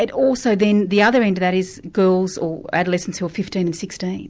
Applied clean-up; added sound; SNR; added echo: none; none; none; none.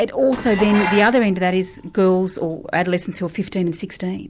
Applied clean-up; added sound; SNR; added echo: none; Dishes, pots, and pans; 11 dB; none.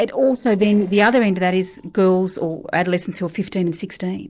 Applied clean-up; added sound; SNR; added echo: neural separator model SepFormer DNS4.